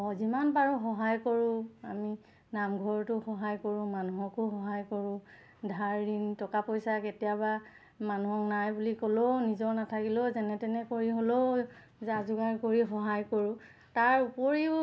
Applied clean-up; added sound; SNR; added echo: none; none; none; none.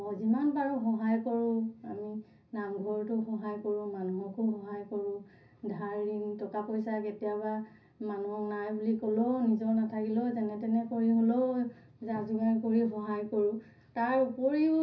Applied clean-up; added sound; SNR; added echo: none; none; none; reverberation time 0.4 s.